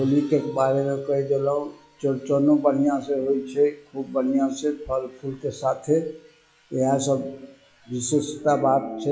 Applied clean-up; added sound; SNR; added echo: classical method log-MMSE.